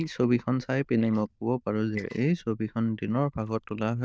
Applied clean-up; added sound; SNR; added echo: neural diffusion model UNIVERSE++.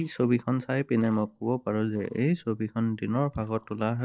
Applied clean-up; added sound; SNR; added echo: neural separator model SepFormer DNS4.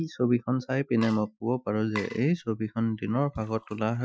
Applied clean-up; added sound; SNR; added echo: classical method Wiener filter.